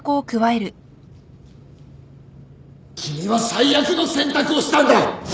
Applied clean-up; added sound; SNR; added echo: none; none; none; none.